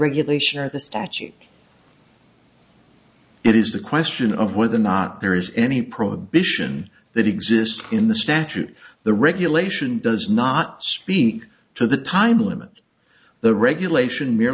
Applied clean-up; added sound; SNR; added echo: none; none; none; none.